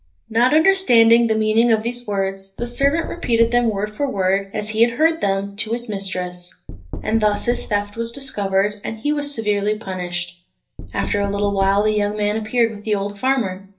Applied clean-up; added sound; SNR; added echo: none; Knock; 15 dB; reverberation time 0.3 s.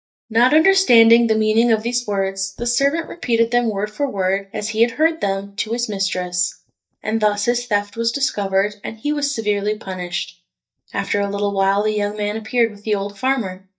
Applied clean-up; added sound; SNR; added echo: neural mask model DeepFilterNet 3.